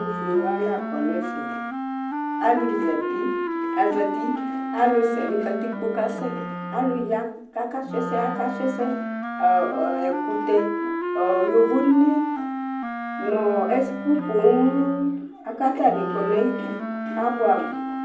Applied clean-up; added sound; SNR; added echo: none; Wind instrument, woodwind instrument; 5 dB; reverberation time 0.6 s.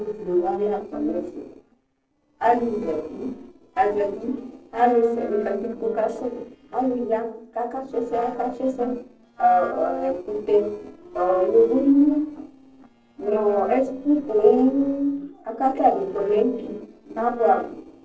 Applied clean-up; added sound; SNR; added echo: neural separator model SepFormer DNS4.